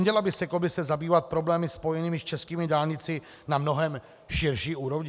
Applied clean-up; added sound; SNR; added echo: none; none; none; none.